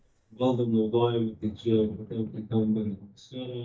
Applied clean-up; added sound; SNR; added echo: neural mask model DeepFilterNet 3.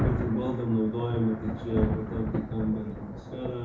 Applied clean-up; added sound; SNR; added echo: none; Thunder; 2 dB; reverberation time 0.6 s.